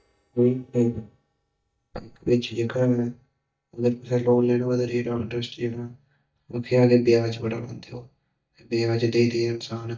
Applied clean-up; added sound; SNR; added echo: neural mask model DeepFilterNet 3.